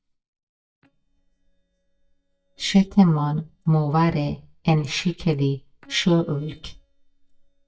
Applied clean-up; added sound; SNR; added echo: neural mask model DeepFilterNet 3.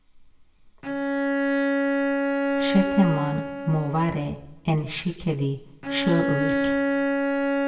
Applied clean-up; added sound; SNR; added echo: none; Bowed string instrument; -1 dB; reverberation time 0.9 s.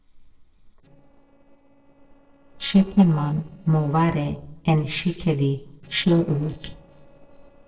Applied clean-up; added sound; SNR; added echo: neural separator model SepFormer DNS4.